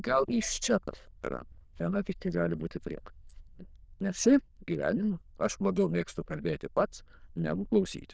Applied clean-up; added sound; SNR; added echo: neural diffusion model UNIVERSE++.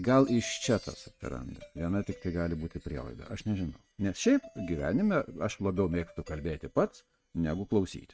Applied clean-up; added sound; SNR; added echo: neural mask model RNNoise.